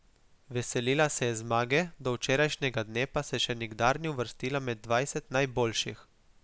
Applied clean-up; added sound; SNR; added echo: none; none; none; none.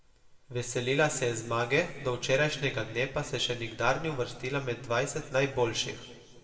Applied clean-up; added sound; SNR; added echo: none; none; none; reverberation time 1.4 s.